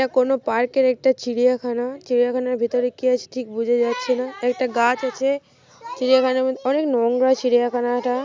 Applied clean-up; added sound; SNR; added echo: none; none; none; none.